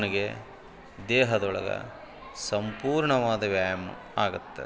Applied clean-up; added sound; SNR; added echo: none; none; none; none.